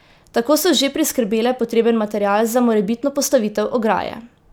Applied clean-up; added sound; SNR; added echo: none; none; none; none.